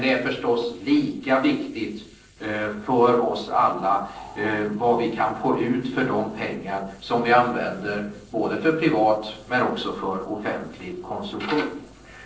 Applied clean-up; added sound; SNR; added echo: neural separator model SepFormer DNS4.